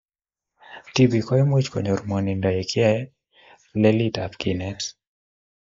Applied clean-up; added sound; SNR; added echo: neural mask model Resemble Enhance denoiser.